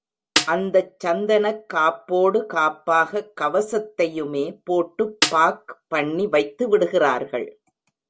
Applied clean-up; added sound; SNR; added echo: none; Snare drum; 2 dB; none.